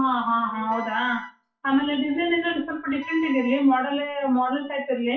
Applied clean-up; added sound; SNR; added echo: classical method WPE with log-MMSE.